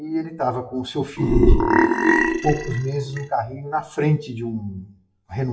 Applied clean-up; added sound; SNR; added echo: classical method WPE with log-MMSE.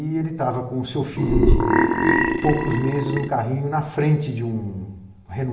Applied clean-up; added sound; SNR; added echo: none; Burping, eructation; -5 dB; reverberation time 0.7 s.